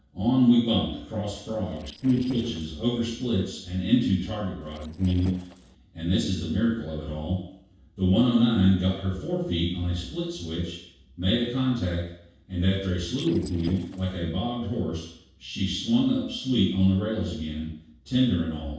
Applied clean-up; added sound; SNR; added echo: neural separator model SepFormer DNS4.